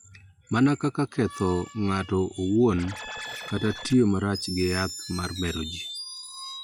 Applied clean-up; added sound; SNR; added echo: classical method log-MMSE.